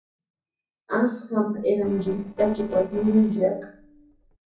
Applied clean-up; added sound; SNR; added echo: neural separator model SepFormer DNS4.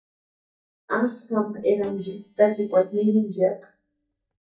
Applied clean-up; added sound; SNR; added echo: neural mask model DeepFilterNet 3.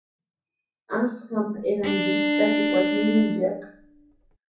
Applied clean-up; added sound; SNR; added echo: none; Bowed string instrument; -1 dB; reverberation time 0.6 s.